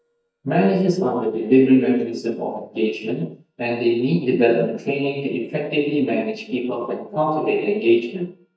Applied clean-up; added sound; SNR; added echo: neural mask model DeepFilterNet 3.